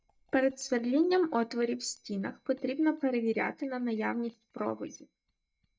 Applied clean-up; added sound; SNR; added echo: neural mask model DeepFilterNet 3.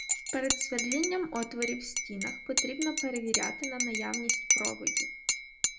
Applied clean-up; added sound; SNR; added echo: none; Cutlery, silverware / Dishes, pots, and pans / Chink, clink; -3 dB; reverberation time 0.3 s.